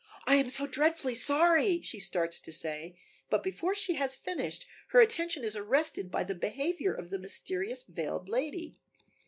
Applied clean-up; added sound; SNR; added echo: none; none; none; none.